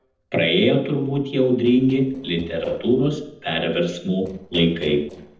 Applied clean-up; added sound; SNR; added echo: neural separator model SepFormer DNS4.